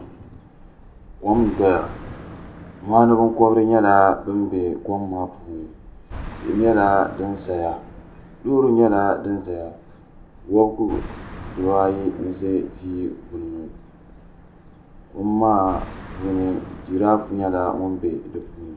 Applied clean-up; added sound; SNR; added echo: none; Car passing by; 17 dB; reverberation time 0.4 s.